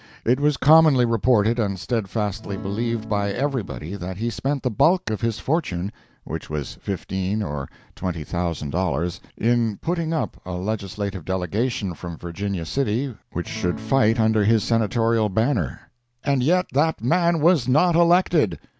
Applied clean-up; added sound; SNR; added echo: none; Acoustic guitar / Strum; 14 dB; none.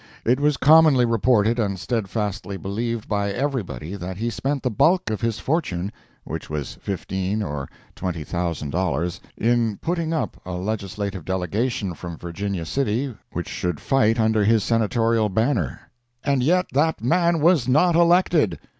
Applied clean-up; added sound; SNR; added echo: none; none; none; none.